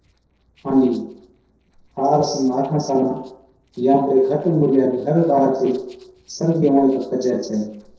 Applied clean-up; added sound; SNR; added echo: neural separator model SepFormer DNS4.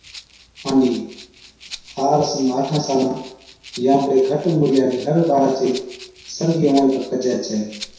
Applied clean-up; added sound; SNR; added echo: none; Rattle (instrument); 20 dB; reverberation time 0.7 s.